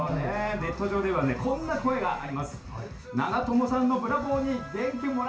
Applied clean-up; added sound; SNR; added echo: none; none; none; reverberation time 0.3 s.